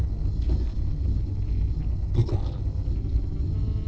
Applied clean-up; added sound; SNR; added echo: neural separator model SepFormer DNS4.